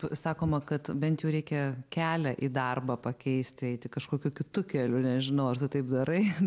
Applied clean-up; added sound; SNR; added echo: none; none; none; none.